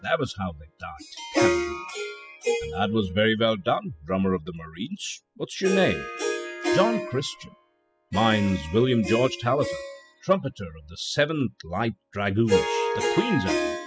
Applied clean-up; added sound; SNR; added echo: classical method spectral subtraction.